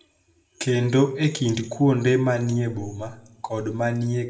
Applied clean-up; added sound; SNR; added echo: none; none; none; reverberation time 0.4 s.